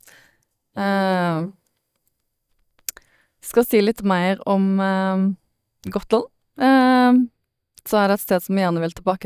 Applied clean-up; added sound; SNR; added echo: neural mask model DeepFilterNet 3.